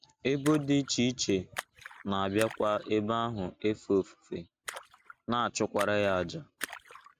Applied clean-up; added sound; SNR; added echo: none; Splash, splatter; 16 dB; none.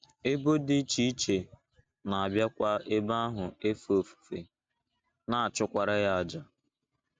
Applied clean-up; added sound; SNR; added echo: none; none; none; none.